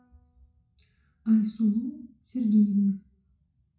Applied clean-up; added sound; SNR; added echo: classical method WPE with log-MMSE.